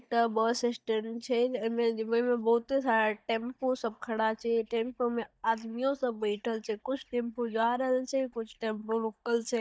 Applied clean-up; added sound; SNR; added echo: neural mask model DeepFilterNet 3.